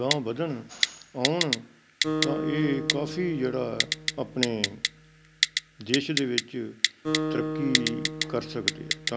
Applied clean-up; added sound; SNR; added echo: none; Acoustic guitar + Typing; -1 dB; none.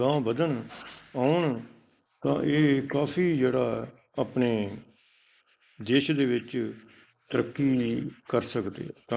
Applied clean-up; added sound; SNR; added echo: neural mask model Resemble Enhance denoiser.